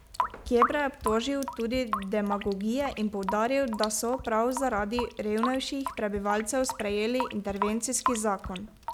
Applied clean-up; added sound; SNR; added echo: none; Drip / Sink (filling or washing) / Water tap, faucet; 7 dB; none.